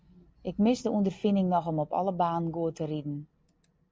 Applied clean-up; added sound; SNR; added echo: none; none; none; none.